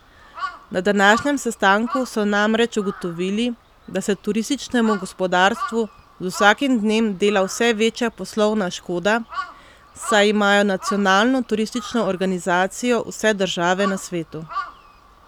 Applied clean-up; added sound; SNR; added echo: none; Crow; 15 dB; none.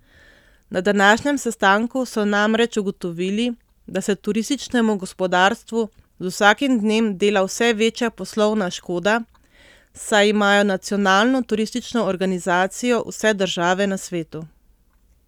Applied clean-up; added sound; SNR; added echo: none; none; none; none.